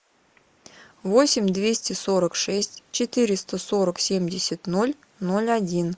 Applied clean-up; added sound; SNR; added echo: neural mask model Resemble Enhance denoiser.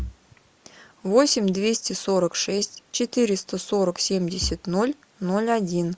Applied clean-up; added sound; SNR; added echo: none; Bass drum / Thump, thud; 18 dB; none.